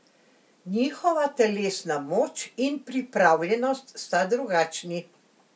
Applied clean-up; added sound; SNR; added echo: none; none; none; none.